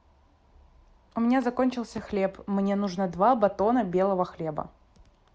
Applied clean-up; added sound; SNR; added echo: none; none; none; none.